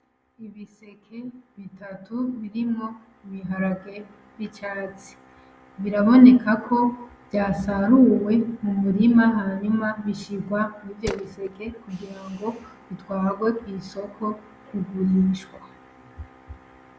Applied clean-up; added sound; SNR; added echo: none; Tools; 18 dB; none.